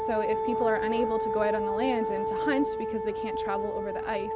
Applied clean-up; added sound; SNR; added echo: none; Wind instrument, woodwind instrument; -1 dB; none.